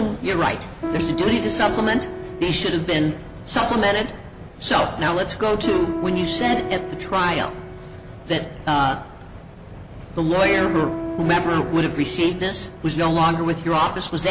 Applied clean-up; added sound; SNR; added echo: none; Piano; 9 dB; none.